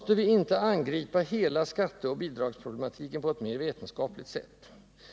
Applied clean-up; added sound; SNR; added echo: none; none; none; none.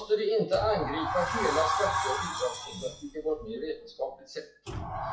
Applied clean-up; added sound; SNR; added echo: classical method WPE with log-MMSE.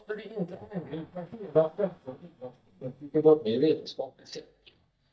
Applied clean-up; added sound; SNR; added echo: neural mask model DeepFilterNet 3.